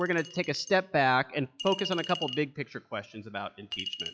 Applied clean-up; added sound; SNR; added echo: classical method log-MMSE.